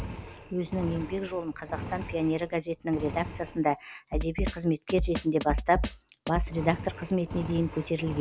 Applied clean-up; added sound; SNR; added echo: none; Engine + Drum kit; 6 dB; none.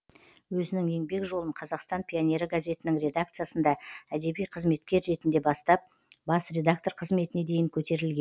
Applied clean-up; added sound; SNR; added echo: none; none; none; none.